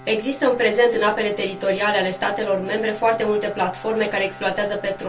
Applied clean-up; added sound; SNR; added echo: none; Bowed string instrument; 18 dB; reverberation time 0.2 s.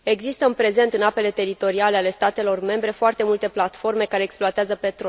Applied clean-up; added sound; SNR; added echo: none; none; none; none.